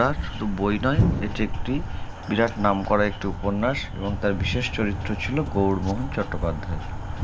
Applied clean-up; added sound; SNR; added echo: none; Thump, thud; 4 dB; none.